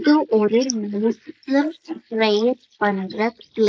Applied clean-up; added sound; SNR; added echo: neural mask model Resemble Enhance denoiser.